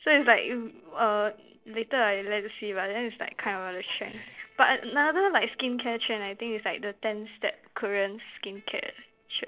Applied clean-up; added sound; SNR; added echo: neural separator model SepFormer DNS4.